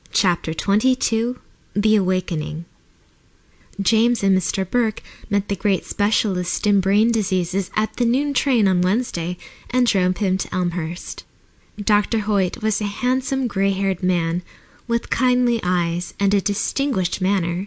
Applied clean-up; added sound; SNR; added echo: none; none; none; none.